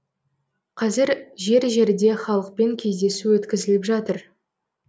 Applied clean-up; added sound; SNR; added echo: none; none; none; none.